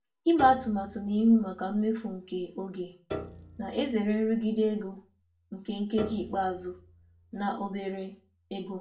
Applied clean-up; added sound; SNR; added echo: none; Piano; 15 dB; reverberation time 0.3 s.